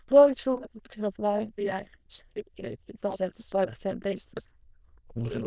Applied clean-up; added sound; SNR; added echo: neural diffusion model UNIVERSE++.